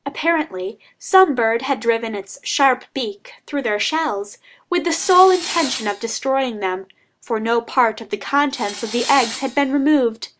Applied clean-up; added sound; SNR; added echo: none; Tools; 11 dB; none.